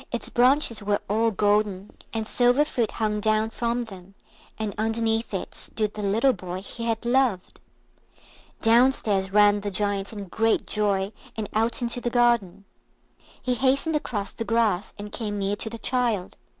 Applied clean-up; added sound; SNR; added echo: none; none; none; none.